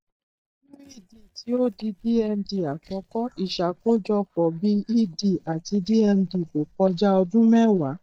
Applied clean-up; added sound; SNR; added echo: neural mask model DeepFilterNet 3.